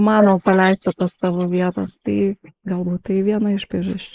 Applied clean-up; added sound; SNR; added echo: neural mask model Resemble Enhance denoiser.